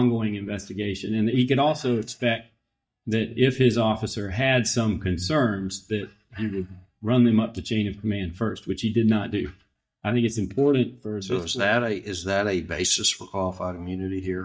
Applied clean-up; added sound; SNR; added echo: neural mask model DeepFilterNet 3.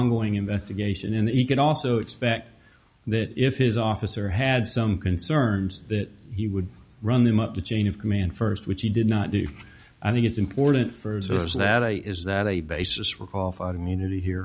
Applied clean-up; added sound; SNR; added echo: none; none; none; none.